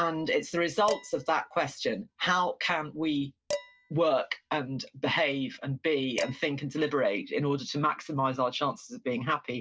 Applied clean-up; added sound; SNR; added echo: none; Dishes, pots, and pans; 13 dB; none.